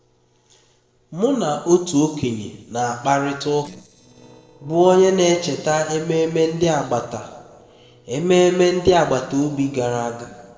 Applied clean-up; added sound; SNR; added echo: neural separator model SepFormer DNS4.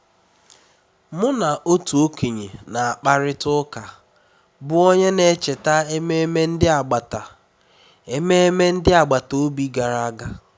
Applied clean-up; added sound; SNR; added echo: none; none; none; none.